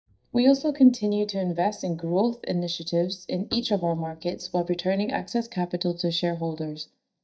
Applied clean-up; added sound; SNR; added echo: neural mask model DeepFilterNet 3.